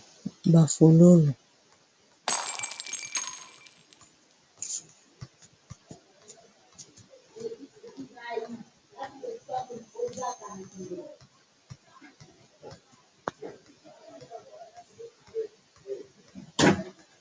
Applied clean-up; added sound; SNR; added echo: none; Shatter; 7 dB; none.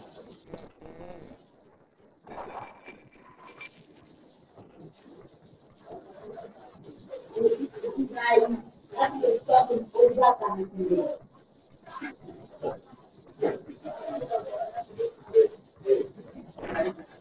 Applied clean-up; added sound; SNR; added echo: neural separator model SepFormer DNS4.